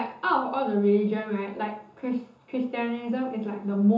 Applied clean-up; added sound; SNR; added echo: none; none; none; reverberation time 0.6 s.